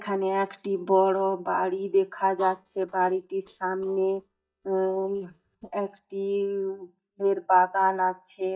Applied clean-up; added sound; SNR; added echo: neural mask model DeepFilterNet 3.